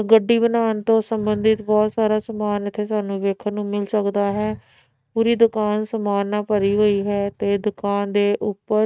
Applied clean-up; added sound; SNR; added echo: neural mask model RNNoise.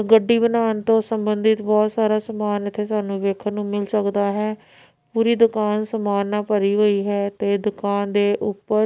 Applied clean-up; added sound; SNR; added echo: none; none; none; none.